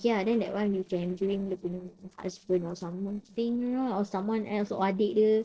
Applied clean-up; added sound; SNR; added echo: neural separator model SepFormer DNS4.